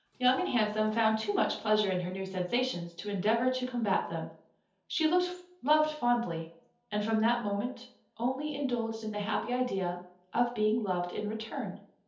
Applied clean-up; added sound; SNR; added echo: none; Sliding door; 18 dB; reverberation time 0.5 s.